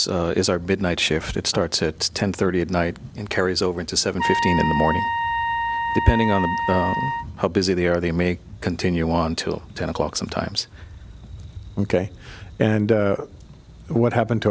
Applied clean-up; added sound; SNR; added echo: none; Trumpet; 1 dB; none.